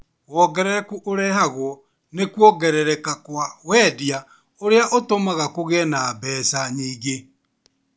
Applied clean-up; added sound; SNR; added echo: none; none; none; none.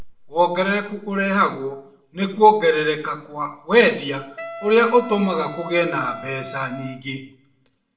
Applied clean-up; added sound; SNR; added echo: none; Wind instrument, woodwind instrument; 15 dB; reverberation time 0.5 s.